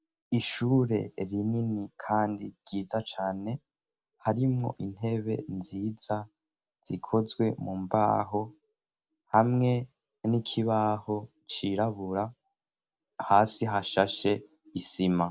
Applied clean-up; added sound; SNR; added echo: none; none; none; none.